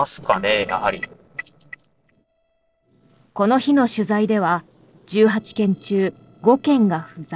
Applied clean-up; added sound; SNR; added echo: neural separator model SepFormer DNS4.